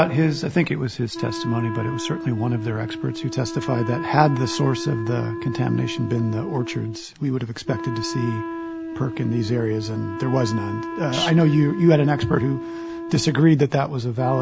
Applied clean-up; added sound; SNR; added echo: none; Wind instrument, woodwind instrument; 9 dB; none.